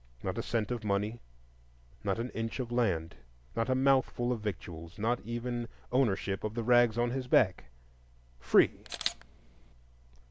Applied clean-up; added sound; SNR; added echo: none; Camera; 11 dB; none.